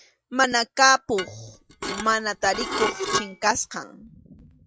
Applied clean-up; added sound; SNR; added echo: classical method log-MMSE.